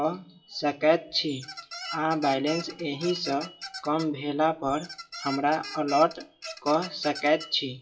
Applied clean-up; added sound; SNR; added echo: classical method WPE with log-MMSE.